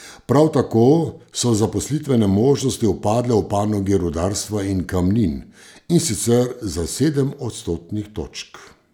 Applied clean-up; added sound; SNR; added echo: none; none; none; none.